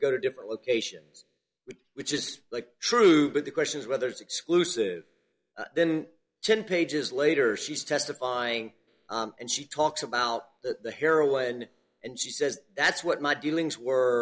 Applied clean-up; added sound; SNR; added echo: none; none; none; none.